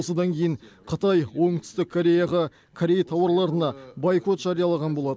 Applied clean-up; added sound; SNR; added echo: none; none; none; none.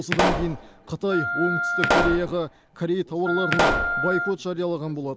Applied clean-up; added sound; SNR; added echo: none; Wind instrument, woodwind instrument + Explosion; -1 dB; none.